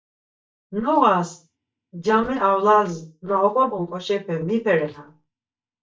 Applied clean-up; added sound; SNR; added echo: neural mask model DeepFilterNet 3.